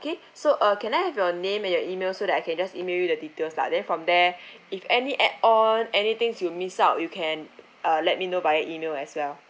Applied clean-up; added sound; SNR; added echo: none; none; none; none.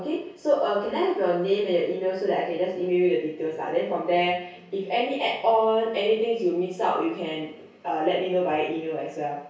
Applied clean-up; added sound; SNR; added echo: none; none; none; reverberation time 0.6 s.